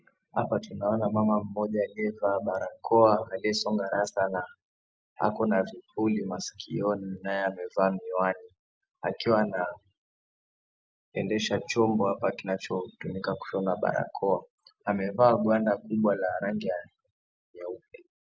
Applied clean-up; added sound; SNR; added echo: none; none; none; none.